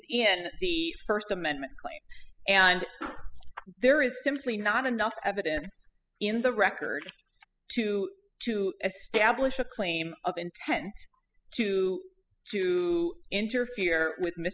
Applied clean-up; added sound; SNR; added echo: classical method spectral subtraction.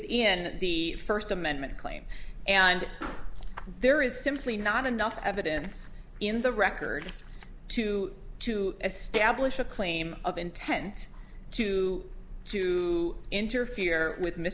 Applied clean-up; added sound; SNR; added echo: none; Snare drum; 15 dB; none.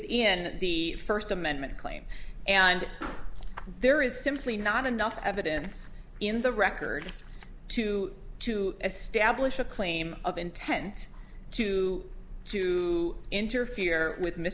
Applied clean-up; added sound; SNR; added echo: none; none; none; none.